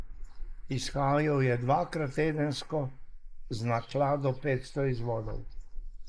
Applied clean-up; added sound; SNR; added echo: neural mask model Resemble Enhance denoiser.